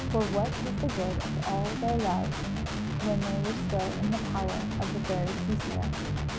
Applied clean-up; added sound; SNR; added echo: none; Guitar; -2 dB; none.